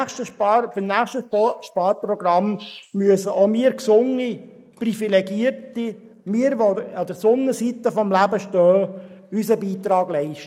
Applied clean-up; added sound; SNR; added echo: neural mask model Resemble Enhance denoiser.